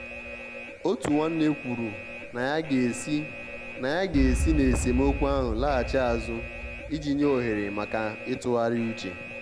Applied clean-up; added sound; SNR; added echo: none; Alarm; 6 dB; none.